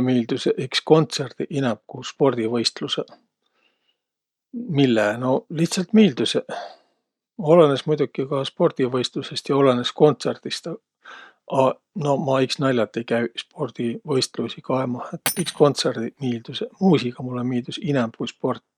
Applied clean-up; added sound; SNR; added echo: neural mask model DeepFilterNet 3.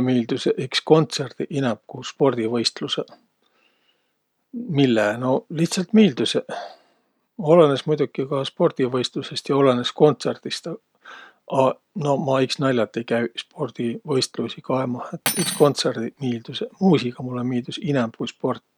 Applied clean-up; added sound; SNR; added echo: none; Cutlery, silverware; 10 dB; none.